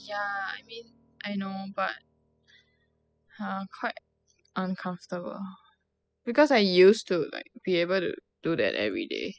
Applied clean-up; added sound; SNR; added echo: classical method spectral subtraction.